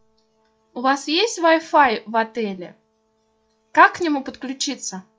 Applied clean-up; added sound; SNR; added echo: classical method log-MMSE.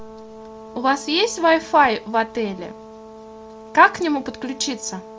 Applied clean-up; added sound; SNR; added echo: none; Brass instrument; 18 dB; none.